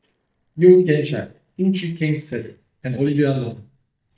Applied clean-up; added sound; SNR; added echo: neural mask model DeepFilterNet 3.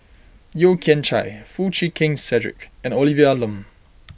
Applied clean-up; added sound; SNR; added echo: none; none; none; none.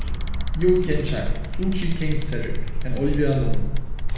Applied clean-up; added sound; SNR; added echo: none; Bicycle; -4 dB; reverberation time 1.1 s.